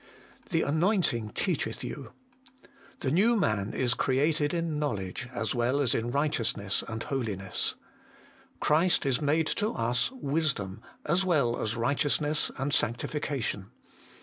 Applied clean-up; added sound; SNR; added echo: none; none; none; none.